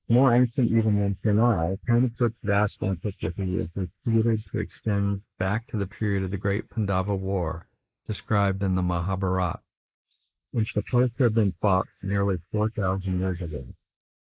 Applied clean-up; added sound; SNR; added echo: neural mask model Resemble Enhance denoiser.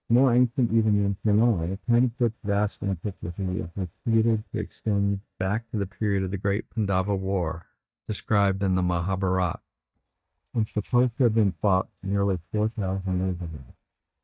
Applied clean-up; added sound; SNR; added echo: neural mask model DeepFilterNet 3.